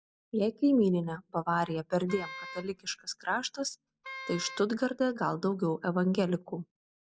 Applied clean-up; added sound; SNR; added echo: none; Wind instrument, woodwind instrument; 14 dB; none.